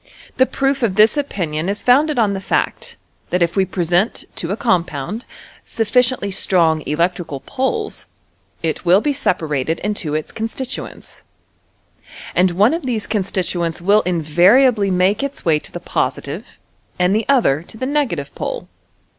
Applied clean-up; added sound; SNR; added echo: none; none; none; none.